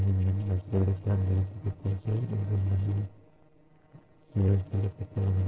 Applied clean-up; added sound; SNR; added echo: neural separator model SepFormer DNS4.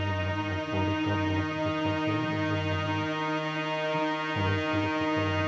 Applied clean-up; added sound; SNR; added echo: none; Musical instrument; -5 dB; none.